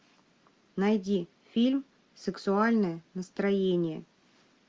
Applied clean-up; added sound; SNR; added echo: none; none; none; none.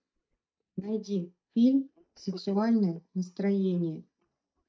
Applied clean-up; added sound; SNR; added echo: neural mask model DeepFilterNet 3.